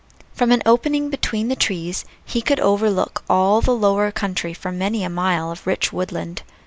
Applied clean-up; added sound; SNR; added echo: none; none; none; none.